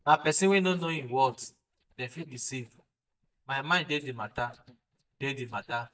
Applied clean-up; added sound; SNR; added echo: neural mask model DeepFilterNet 3.